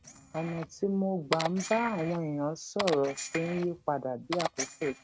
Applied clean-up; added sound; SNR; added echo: neural mask model RNNoise.